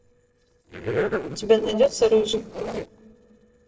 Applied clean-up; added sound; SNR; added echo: neural separator model SepFormer DNS4.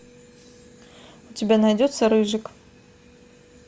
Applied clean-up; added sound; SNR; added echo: none; none; none; none.